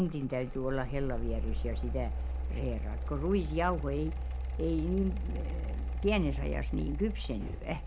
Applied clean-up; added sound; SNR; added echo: none; Mechanical fan; 0 dB; none.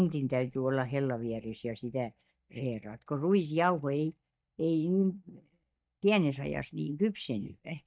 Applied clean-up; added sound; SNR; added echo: neural mask model DeepFilterNet 3.